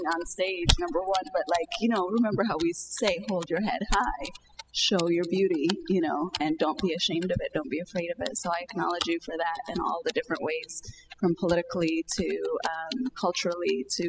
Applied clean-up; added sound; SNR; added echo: classical method spectral subtraction.